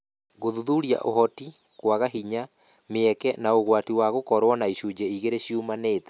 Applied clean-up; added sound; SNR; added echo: none; none; none; none.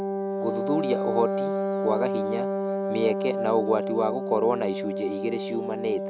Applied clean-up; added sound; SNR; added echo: none; Wind instrument, woodwind instrument; 0 dB; none.